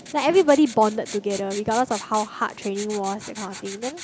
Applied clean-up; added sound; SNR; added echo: none; Writing; 15 dB; none.